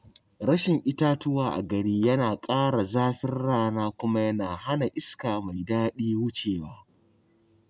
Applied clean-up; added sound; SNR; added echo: none; none; none; none.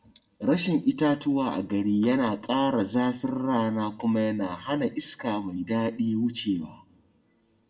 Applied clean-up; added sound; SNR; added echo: none; none; none; reverberation time 0.4 s.